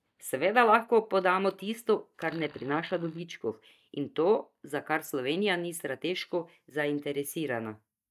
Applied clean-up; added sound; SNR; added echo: neural mask model DeepFilterNet 3.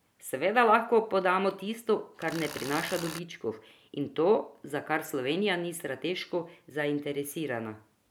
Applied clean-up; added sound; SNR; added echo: none; Tools; 11 dB; none.